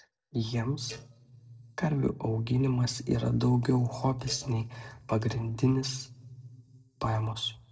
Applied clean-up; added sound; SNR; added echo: neural separator model SepFormer DNS4.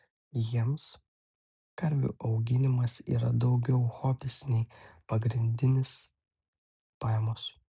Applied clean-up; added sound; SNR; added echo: none; none; none; none.